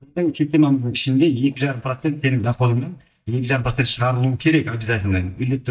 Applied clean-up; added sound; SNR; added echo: neural mask model DeepFilterNet 3.